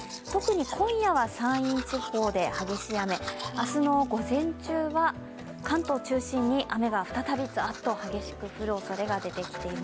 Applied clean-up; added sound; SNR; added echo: none; Bass guitar + Domestic sounds, home sounds; 13 dB; none.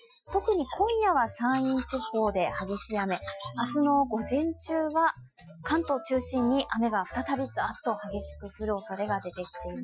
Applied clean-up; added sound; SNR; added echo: classical method Wiener filter.